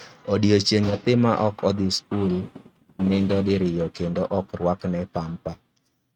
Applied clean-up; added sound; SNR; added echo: neural mask model RNNoise.